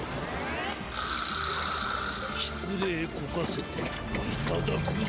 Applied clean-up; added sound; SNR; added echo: none; Waves, surf; 7 dB; none.